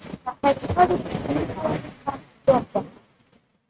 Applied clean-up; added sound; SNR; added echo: neural mask model RNNoise.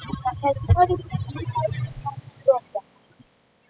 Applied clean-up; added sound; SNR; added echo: classical method spectral subtraction.